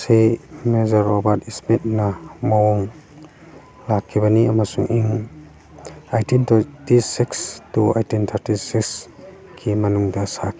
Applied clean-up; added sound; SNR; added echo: none; none; none; none.